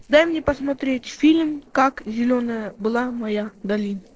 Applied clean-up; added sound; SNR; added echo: neural separator model SepFormer DNS4.